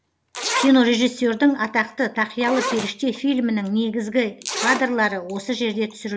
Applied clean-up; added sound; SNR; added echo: none; Zipper (clothing); 10 dB; none.